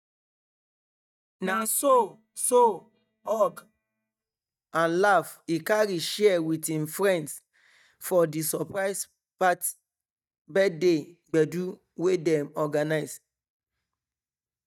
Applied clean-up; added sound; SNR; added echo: neural mask model DeepFilterNet 3.